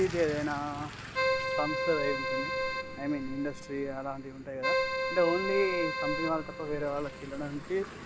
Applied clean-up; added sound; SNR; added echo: none; Keyboard (musical); 1 dB; none.